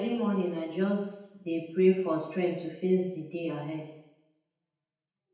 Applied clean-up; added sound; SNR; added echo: none; none; none; reverberation time 0.8 s.